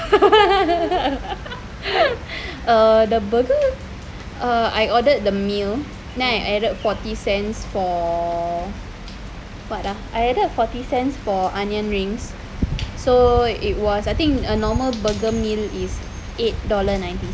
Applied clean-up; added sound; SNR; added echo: none; none; none; none.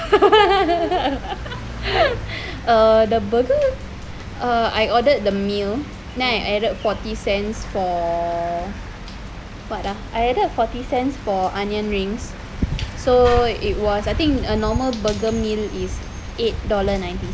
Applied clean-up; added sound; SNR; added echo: none; Mechanisms / Bicycle; 17 dB; none.